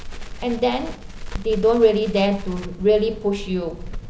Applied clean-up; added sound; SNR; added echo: none; Crackle; 10 dB; none.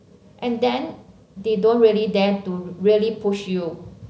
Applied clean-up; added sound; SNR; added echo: none; none; none; none.